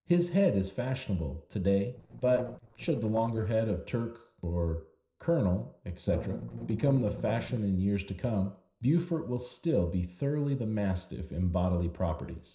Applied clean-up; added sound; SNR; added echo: neural separator model SepFormer DNS4.